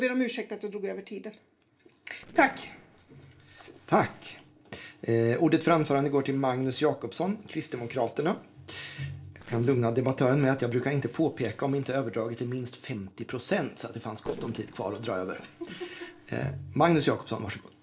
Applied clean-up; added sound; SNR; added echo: neural separator model SepFormer DNS4.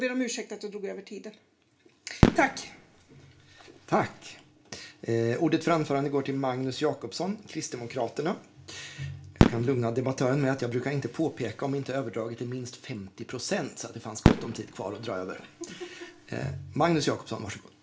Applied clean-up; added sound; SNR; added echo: none; Fireworks; -1 dB; reverberation time 0.3 s.